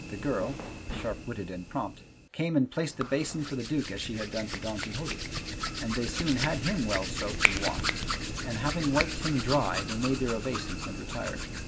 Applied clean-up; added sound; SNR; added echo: none; Hands; 2 dB; none.